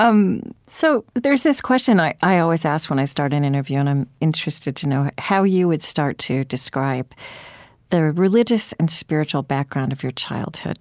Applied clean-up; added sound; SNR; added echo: none; none; none; none.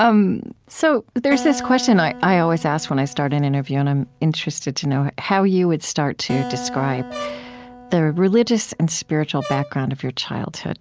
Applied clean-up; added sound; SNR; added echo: none; Acoustic guitar + Brass instrument; 14 dB; none.